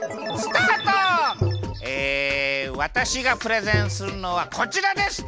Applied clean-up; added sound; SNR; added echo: none; Tap; 4 dB; none.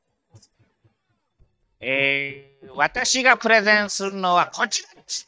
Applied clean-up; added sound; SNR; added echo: neural mask model DeepFilterNet 3.